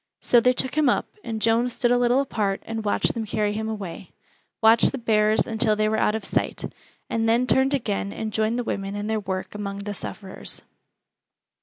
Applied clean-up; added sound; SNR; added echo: none; none; none; none.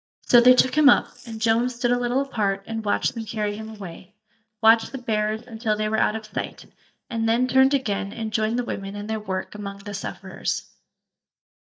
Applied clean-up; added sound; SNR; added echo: neural mask model DeepFilterNet 3.